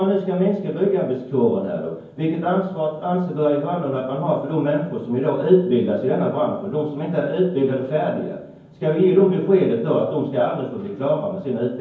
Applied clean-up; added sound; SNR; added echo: none; none; none; reverberation time 0.9 s.